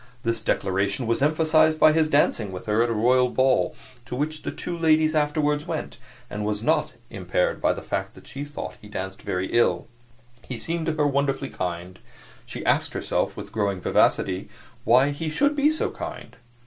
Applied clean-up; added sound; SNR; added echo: none; none; none; none.